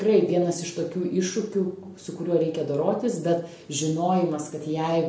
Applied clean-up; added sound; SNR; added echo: none; none; none; none.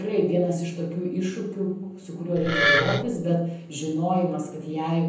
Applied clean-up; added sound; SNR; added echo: none; Wood; -2 dB; reverberation time 0.6 s.